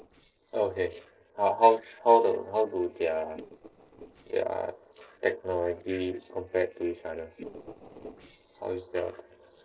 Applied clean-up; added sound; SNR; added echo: neural separator model SepFormer DNS4.